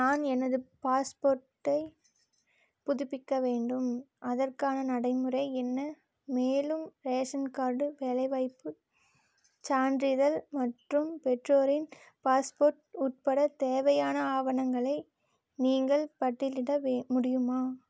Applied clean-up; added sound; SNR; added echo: none; none; none; none.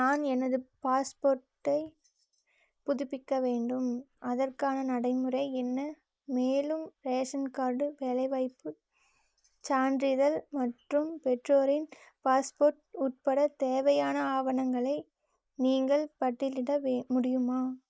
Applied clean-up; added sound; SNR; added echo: neural mask model Resemble Enhance denoiser.